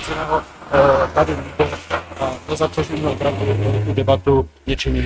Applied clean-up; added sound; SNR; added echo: neural mask model RNNoise.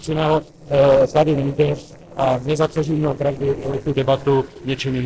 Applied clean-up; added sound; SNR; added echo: neural separator model SepFormer DNS4.